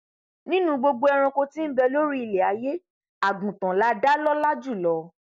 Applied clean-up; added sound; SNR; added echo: none; none; none; none.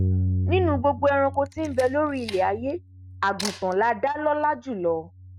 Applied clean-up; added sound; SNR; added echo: neural mask model RNNoise.